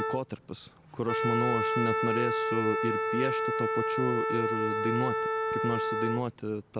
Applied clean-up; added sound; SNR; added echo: none; Wind instrument, woodwind instrument; -2 dB; none.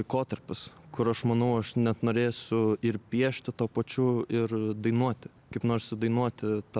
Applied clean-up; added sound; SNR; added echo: none; none; none; none.